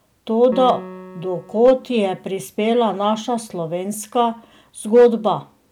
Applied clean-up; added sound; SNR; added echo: none; Piano; 19 dB; none.